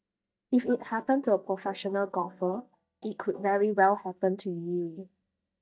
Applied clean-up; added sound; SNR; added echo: neural mask model DeepFilterNet 3.